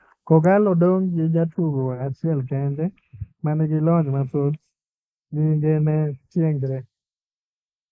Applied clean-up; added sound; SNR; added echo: neural mask model Resemble Enhance denoiser.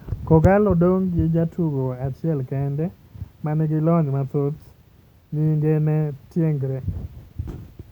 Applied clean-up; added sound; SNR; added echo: none; none; none; none.